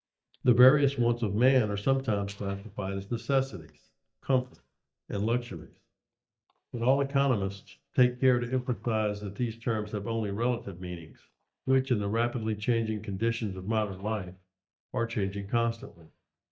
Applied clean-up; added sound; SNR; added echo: neural mask model DeepFilterNet 3.